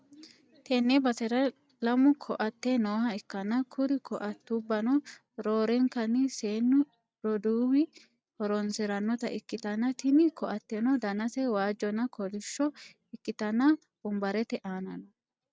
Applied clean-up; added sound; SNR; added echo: none; none; none; none.